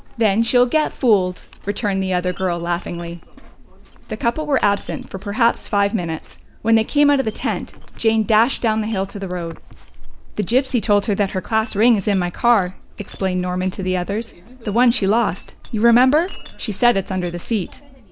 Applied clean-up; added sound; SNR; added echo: none; Chink, clink; 14 dB; none.